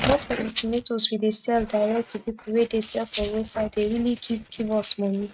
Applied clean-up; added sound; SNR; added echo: neural mask model RNNoise.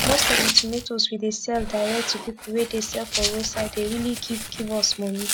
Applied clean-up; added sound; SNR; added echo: none; Tearing + Rattle (instrument); 2 dB; none.